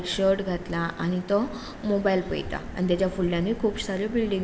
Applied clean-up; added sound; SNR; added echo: none; none; none; none.